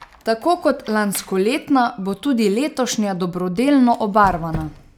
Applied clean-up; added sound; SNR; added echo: none; Squeak; 20 dB; none.